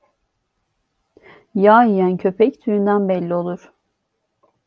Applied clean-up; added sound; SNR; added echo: none; none; none; none.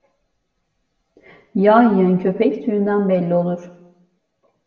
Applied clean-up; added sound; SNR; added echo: none; none; none; reverberation time 0.8 s.